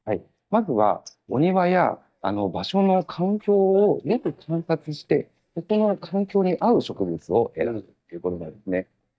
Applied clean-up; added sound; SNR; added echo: neural mask model DeepFilterNet 3.